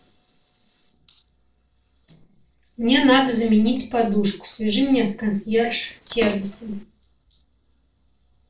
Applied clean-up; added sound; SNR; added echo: neural separator model SepFormer DNS4.